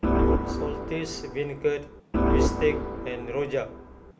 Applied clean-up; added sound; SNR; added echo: none; Organ; -5 dB; none.